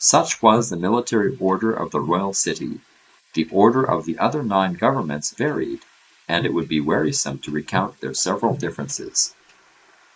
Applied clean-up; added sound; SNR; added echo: neural mask model Resemble Enhance denoiser.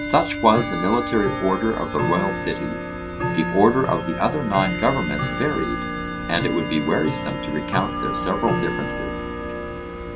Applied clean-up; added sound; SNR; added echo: none; Tick-tock / Bell; 4 dB; none.